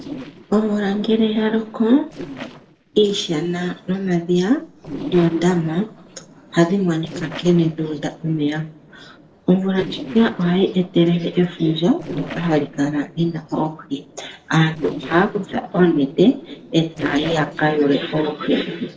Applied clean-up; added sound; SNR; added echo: neural separator model SepFormer DNS4.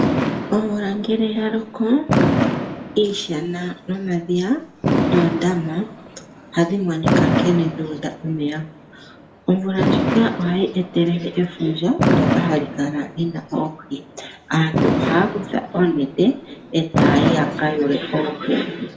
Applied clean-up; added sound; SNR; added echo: none; Fireworks; 2 dB; reverberation time 1.0 s.